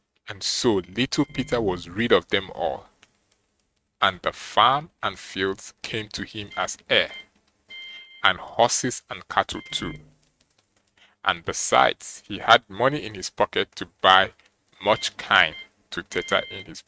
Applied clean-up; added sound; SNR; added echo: neural mask model RNNoise.